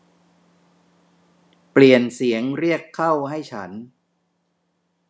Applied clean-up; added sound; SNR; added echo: none; none; none; none.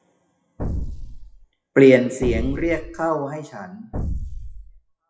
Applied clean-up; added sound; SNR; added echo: classical method WPE with log-MMSE.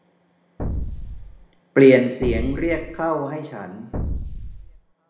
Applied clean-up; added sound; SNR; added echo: none; Explosion; 6 dB; reverberation time 0.8 s.